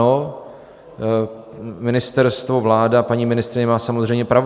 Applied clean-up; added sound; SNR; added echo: none; none; none; none.